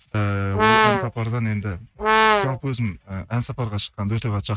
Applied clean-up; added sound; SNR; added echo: neural mask model RNNoise.